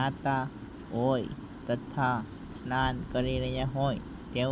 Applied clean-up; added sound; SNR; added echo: none; none; none; none.